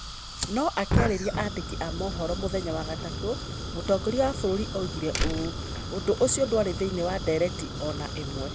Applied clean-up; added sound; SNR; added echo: none; Slam + Fire; 3 dB; none.